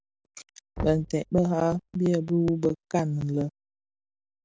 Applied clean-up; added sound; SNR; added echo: none; Knock; 15 dB; none.